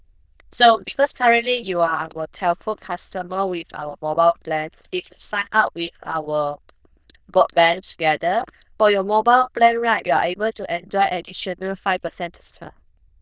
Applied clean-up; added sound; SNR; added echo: neural diffusion model UNIVERSE++.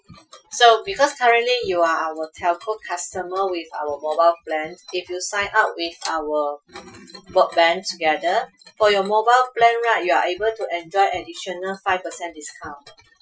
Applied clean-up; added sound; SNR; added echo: classical method Wiener filter.